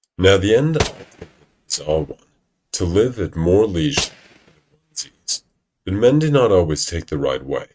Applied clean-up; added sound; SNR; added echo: neural mask model RNNoise.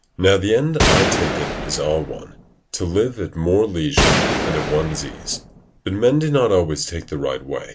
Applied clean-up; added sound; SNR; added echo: none; Gunshot, gunfire; 0 dB; none.